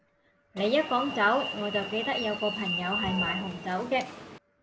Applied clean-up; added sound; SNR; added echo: none; Alarm; 6 dB; none.